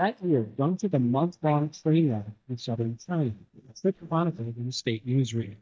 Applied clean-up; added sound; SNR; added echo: neural mask model DeepFilterNet 3.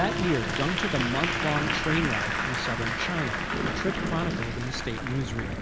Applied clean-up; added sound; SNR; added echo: none; Applause / Crowd + Thunder / Rain; -1 dB; none.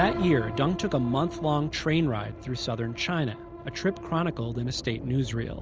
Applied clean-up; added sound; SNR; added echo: none; none; none; none.